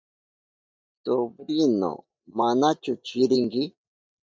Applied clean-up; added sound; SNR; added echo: neural mask model DeepFilterNet 3.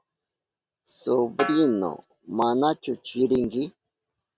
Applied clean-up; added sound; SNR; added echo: none; Snare drum; 10 dB; none.